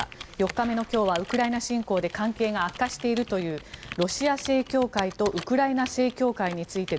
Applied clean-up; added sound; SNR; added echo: none; Computer keyboard; 15 dB; none.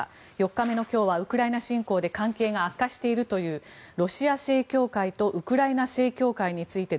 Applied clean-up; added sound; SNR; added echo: none; none; none; none.